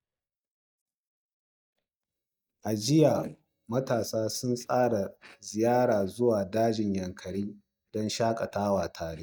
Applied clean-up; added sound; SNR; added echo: neural mask model DeepFilterNet 3.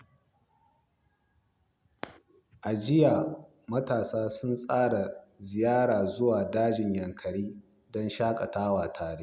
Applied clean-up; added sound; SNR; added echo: none; none; none; none.